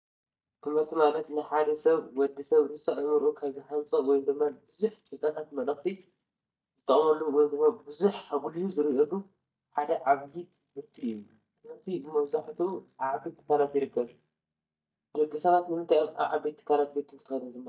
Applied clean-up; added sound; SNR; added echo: neural mask model DeepFilterNet 3.